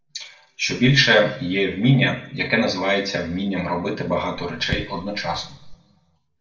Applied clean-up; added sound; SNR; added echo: none; Raindrop / Drip; 12 dB; reverberation time 0.6 s.